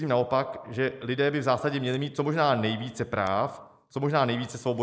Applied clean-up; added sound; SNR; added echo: neural mask model Resemble Enhance denoiser.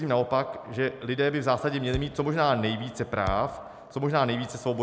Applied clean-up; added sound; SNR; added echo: none; Thump, thud; 13 dB; none.